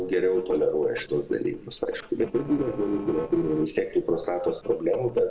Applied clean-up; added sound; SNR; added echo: neural separator model SepFormer DNS4.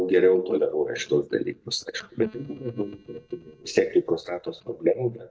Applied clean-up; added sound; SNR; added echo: neural mask model DeepFilterNet 3.